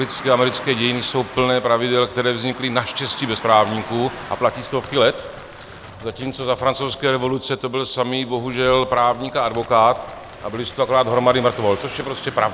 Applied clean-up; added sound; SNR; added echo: none; Car passing by / Traffic noise, roadway noise + Crackle; 16 dB; none.